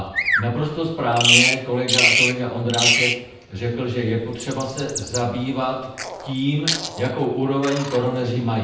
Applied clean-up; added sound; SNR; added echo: none; Bird vocalization, bird call, bird song; 0 dB; reverberation time 0.9 s.